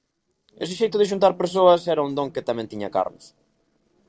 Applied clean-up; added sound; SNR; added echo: neural separator model SepFormer DNS4.